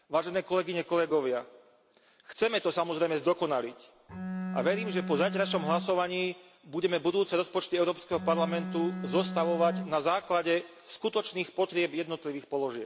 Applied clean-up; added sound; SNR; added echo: none; Bowed string instrument; 7 dB; none.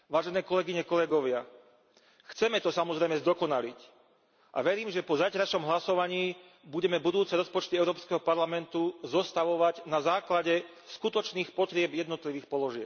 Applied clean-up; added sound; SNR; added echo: none; none; none; none.